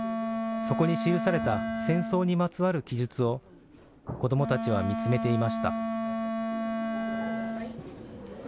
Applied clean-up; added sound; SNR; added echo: none; Wind instrument, woodwind instrument; 3 dB; none.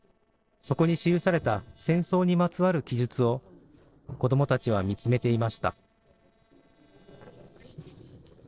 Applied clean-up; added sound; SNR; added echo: neural separator model SepFormer DNS4.